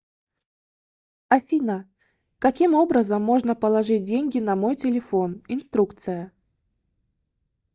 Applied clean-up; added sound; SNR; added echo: neural mask model DeepFilterNet 3.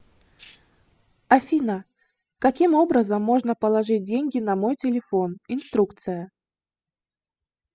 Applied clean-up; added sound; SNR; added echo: classical method spectral subtraction.